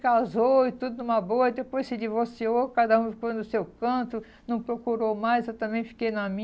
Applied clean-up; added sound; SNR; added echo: none; none; none; none.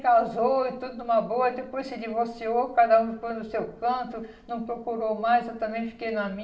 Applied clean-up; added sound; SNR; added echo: none; none; none; reverberation time 0.9 s.